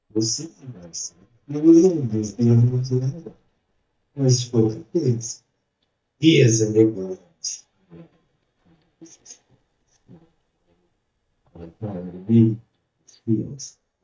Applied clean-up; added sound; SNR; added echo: neural mask model DeepFilterNet 3.